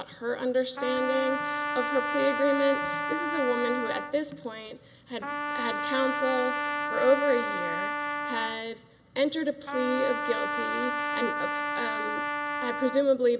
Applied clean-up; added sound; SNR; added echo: none; Trumpet; 2 dB; none.